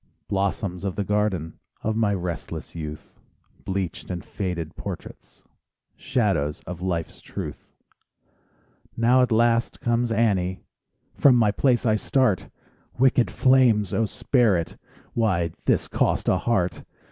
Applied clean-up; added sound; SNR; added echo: none; none; none; none.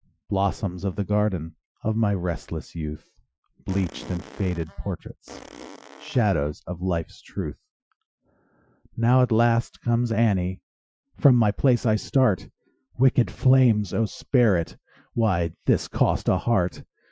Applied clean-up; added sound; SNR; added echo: classical method Wiener filter.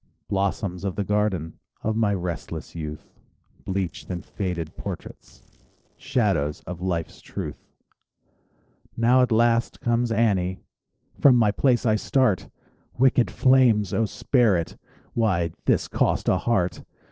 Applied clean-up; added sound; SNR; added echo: neural separator model SepFormer DNS4.